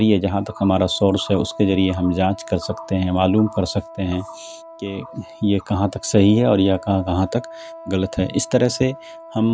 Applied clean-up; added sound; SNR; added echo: none; Wind instrument, woodwind instrument; 18 dB; none.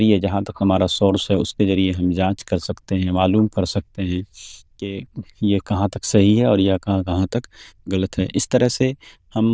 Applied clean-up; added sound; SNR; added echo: neural diffusion model UNIVERSE++.